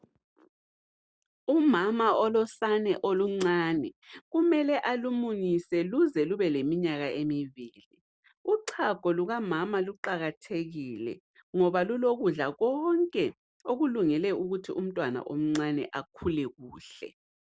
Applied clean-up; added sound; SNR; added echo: none; none; none; none.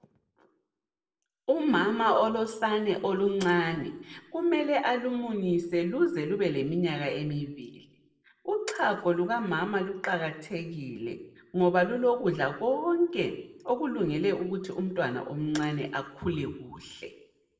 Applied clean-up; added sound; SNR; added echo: none; none; none; reverberation time 0.6 s.